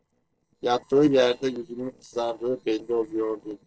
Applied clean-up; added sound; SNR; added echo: neural separator model SepFormer DNS4.